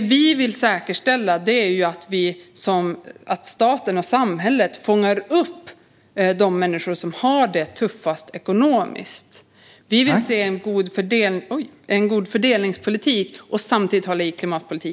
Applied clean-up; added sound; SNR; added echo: none; none; none; none.